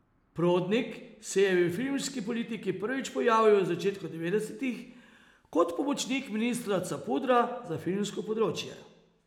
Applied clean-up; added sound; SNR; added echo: none; none; none; none.